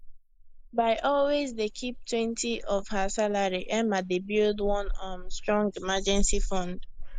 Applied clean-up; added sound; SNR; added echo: neural mask model Resemble Enhance denoiser.